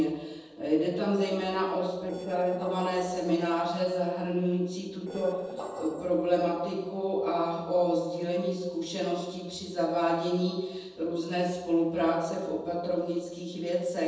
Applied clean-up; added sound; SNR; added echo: neural separator model SepFormer DNS4.